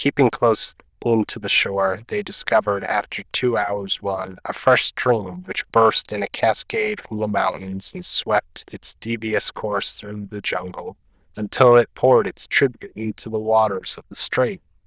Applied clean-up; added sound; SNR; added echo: neural diffusion model UNIVERSE++.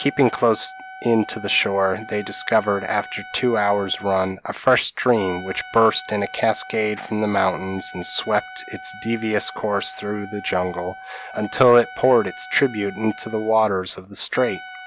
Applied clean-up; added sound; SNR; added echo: none; Trumpet; 16 dB; none.